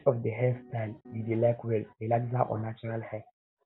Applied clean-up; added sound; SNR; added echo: none; Piano; 19 dB; none.